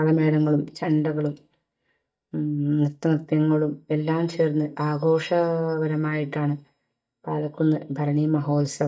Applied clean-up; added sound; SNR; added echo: neural mask model DeepFilterNet 3.